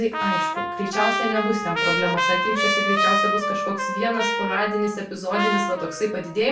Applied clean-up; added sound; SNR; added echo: none; Trumpet; -1 dB; reverberation time 0.3 s.